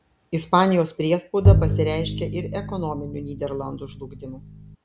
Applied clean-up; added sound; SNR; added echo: none; Bowed string instrument; -2 dB; none.